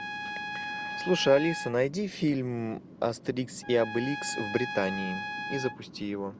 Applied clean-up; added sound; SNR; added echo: none; Trumpet; 8 dB; none.